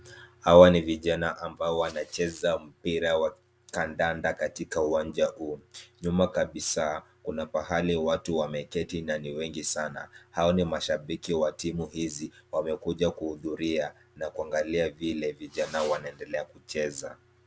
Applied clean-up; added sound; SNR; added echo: none; none; none; none.